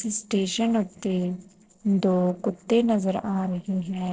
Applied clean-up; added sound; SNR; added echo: neural separator model SepFormer DNS4.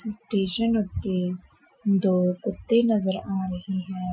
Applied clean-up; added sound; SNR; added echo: classical method Wiener filter.